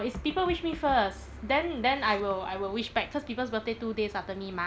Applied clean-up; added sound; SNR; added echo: none; Car passing by / Idling / Accelerating, revving, vroom; 19 dB; none.